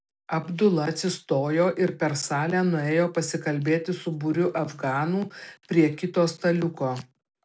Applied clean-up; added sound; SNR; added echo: none; none; none; none.